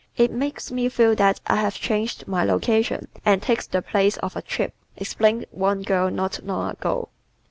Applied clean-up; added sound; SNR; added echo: none; none; none; none.